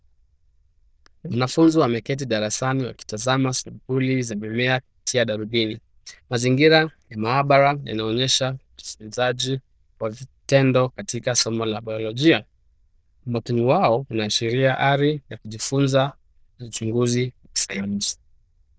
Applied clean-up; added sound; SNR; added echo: neural diffusion model UNIVERSE++.